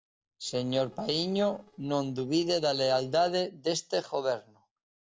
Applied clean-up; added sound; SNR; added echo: neural separator model SepFormer DNS4.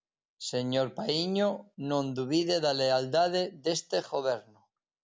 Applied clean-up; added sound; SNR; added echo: none; none; none; none.